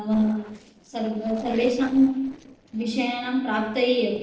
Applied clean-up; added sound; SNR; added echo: neural separator model SepFormer DNS4.